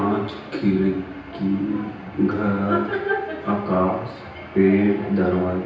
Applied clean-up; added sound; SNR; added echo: none; none; none; reverberation time 0.9 s.